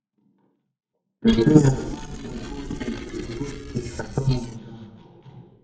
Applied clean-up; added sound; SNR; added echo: neural mask model DeepFilterNet 3.